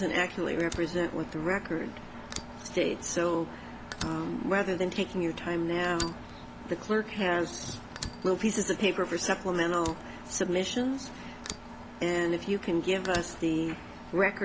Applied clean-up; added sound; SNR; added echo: none; Fire + Engine; 13 dB; none.